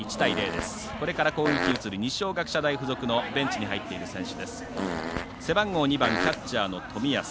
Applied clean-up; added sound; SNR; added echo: none; Fart; 4 dB; none.